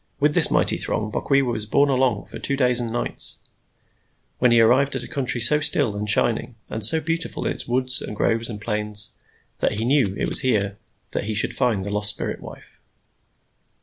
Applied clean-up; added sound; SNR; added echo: none; Rattle (instrument); 9 dB; none.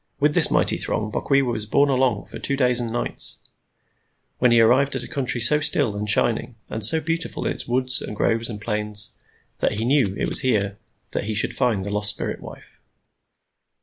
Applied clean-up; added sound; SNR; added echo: neural mask model Resemble Enhance denoiser.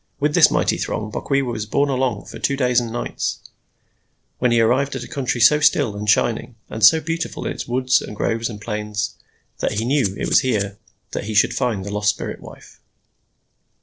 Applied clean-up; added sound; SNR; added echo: neural separator model SepFormer DNS4.